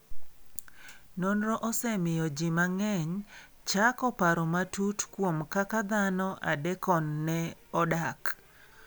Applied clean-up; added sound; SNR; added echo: none; none; none; none.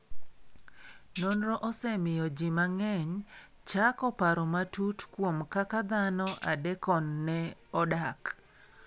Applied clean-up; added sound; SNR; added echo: none; Tambourine; -4 dB; none.